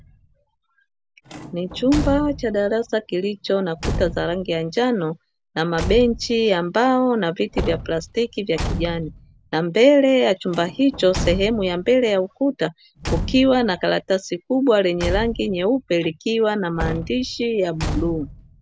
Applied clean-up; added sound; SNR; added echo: none; Slam / Truck / Car; 11 dB; none.